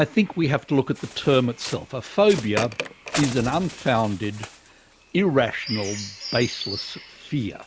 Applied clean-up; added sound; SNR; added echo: none; Bird; 12 dB; none.